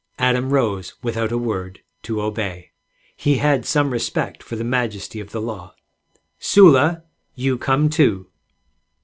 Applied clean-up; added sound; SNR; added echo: none; none; none; none.